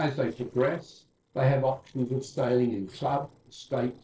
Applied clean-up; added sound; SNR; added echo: neural separator model SepFormer DNS4.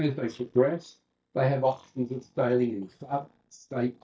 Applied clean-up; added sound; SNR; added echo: neural mask model DeepFilterNet 3.